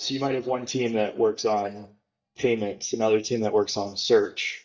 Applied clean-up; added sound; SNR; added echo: neural mask model DeepFilterNet 3.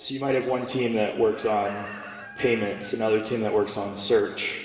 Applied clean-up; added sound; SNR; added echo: none; Chicken, rooster; 18 dB; reverberation time 1.8 s.